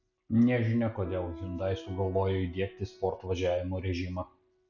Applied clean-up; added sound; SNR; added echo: none; Piano; 19 dB; none.